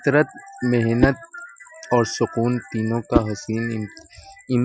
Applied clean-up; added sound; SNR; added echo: classical method Wiener filter.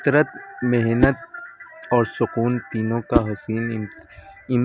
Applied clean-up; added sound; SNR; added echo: none; Whoosh, swoosh, swish; 7 dB; none.